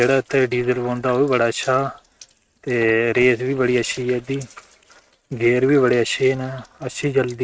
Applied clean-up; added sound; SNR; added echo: neural mask model RNNoise.